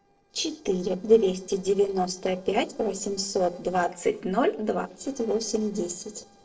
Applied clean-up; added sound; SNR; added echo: neural separator model SepFormer DNS4.